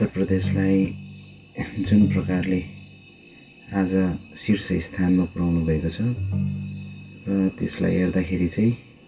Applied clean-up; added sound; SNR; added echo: none; Ringtone; 6 dB; reverberation time 0.2 s.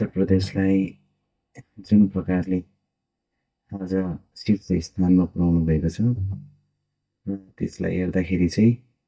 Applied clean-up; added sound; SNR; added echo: neural mask model DeepFilterNet 3.